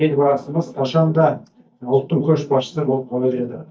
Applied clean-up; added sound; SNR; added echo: neural mask model DeepFilterNet 3.